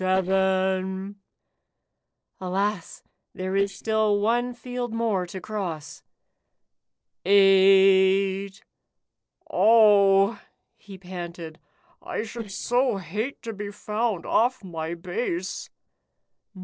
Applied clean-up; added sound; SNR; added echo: neural separator model SepFormer DNS4.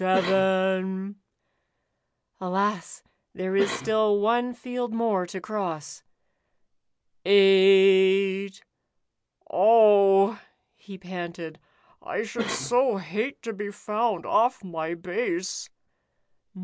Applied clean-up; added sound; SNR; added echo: none; Cough; 12 dB; none.